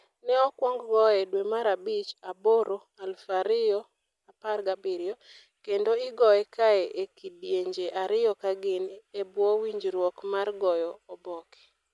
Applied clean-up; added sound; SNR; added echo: none; none; none; none.